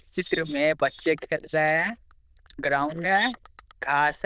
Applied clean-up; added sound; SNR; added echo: neural diffusion model UNIVERSE++.